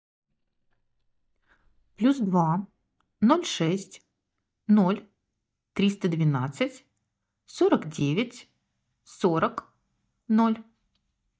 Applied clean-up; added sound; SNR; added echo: neural mask model DeepFilterNet 3.